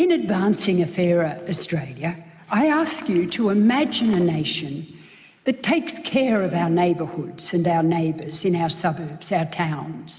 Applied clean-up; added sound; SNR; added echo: none; none; none; none.